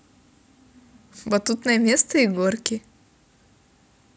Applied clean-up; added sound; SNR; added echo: none; none; none; none.